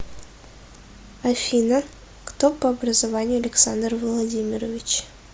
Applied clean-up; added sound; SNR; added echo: none; none; none; none.